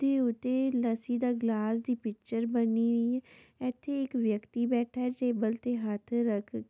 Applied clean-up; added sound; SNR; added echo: none; none; none; none.